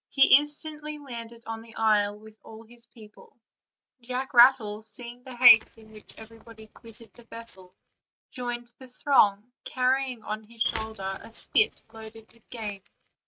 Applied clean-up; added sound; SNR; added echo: neural mask model RNNoise.